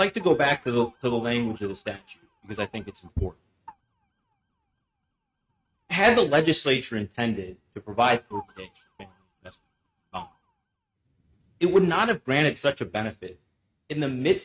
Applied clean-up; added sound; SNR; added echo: neural mask model RNNoise.